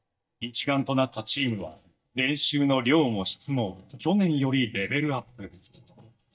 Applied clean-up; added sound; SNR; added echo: neural mask model DeepFilterNet 3.